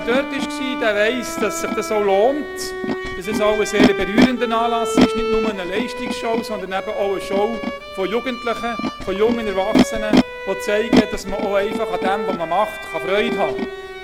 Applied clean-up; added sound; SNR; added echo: none; Animal + Bowed string instrument; 0 dB; none.